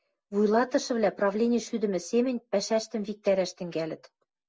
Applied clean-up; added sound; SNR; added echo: none; none; none; none.